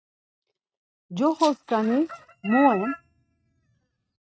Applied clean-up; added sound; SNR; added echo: neural mask model RNNoise.